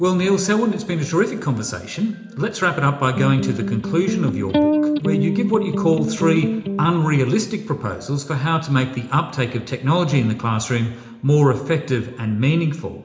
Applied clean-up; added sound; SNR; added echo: none; Electric guitar; 1 dB; reverberation time 0.8 s.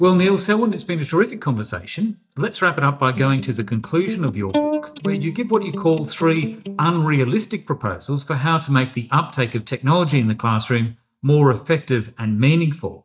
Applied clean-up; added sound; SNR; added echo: neural mask model DeepFilterNet 3.